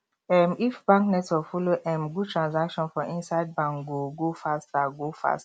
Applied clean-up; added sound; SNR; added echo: none; none; none; none.